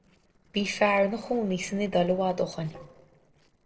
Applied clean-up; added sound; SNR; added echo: neural separator model SepFormer DNS4.